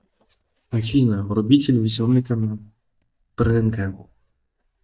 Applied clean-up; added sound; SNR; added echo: neural mask model DeepFilterNet 3.